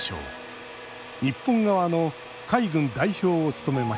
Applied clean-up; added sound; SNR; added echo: none; Domestic sounds, home sounds; 14 dB; none.